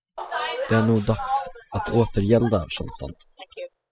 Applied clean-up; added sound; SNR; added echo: classical method spectral subtraction.